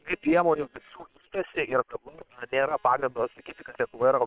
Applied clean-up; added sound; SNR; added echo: neural separator model SepFormer WHAM!.